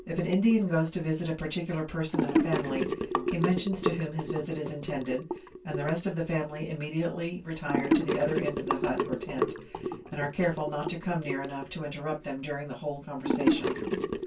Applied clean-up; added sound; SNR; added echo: none; Sink (filling or washing) / Gurgling; 2 dB; reverberation time 0.1 s.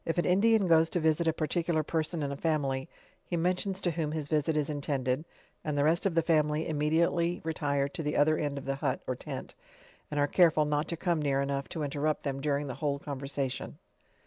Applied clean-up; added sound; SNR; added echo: none; none; none; none.